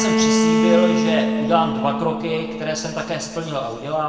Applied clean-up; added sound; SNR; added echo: none; Bowed string instrument; -2 dB; reverberation time 1.9 s.